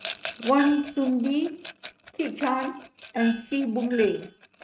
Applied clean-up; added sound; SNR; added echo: neural mask model RNNoise.